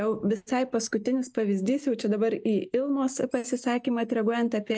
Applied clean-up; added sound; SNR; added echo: neural mask model DeepFilterNet 3.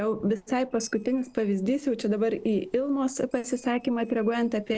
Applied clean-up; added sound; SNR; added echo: neural separator model SepFormer DNS4.